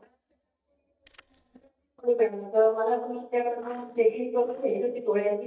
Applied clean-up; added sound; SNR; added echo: neural mask model DeepFilterNet 3.